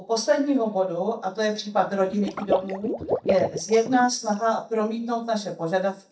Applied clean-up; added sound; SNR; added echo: neural mask model DeepFilterNet 3.